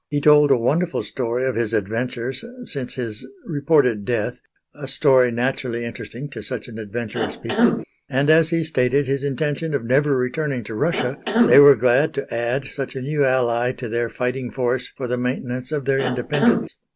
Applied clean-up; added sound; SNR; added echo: none; Cough; 2 dB; none.